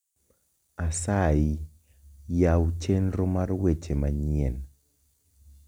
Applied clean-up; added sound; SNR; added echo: none; none; none; none.